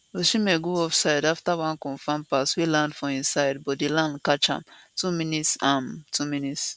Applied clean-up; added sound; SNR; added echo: none; none; none; none.